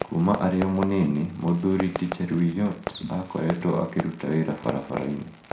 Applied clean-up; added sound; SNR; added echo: none; Fireworks; 11 dB; reverberation time 0.4 s.